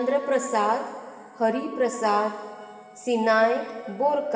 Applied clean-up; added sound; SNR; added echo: none; Wind instrument, woodwind instrument; 19 dB; reverberation time 2.1 s.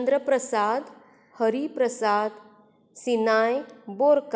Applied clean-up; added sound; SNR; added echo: none; none; none; none.